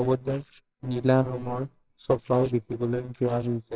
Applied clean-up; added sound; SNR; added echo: neural separator model SepFormer WHAMR!.